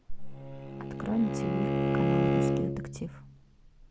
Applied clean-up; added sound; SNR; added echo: none; Bowed string instrument; -4 dB; none.